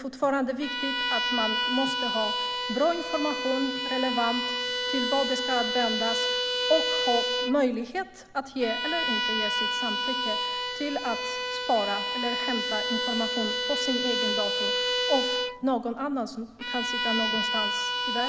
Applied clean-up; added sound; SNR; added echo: none; Bowed string instrument; -1 dB; none.